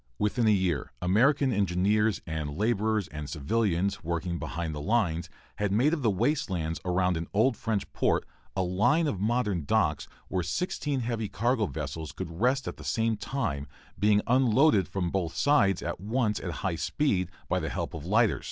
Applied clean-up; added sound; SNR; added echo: none; none; none; none.